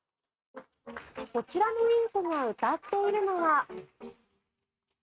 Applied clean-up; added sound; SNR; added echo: neural mask model RNNoise.